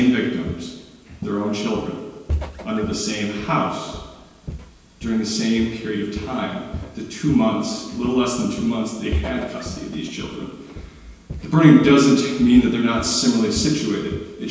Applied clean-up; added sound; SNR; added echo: none; Walk, footsteps; 13 dB; reverberation time 1.2 s.